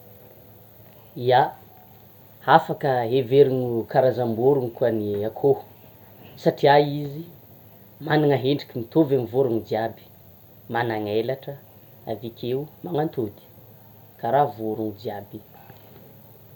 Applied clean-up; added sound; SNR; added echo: none; none; none; none.